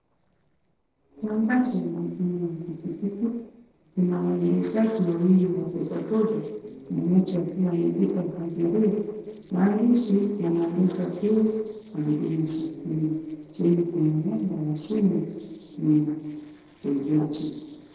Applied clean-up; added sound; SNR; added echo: neural separator model SepFormer DNS4.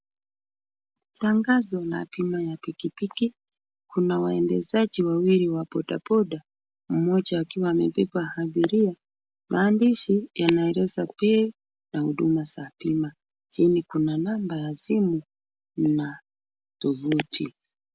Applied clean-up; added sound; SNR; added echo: none; none; none; none.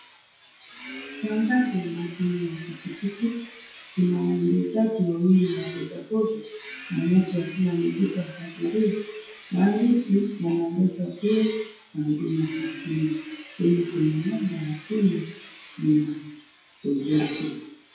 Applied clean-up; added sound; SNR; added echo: classical method WPE with log-MMSE.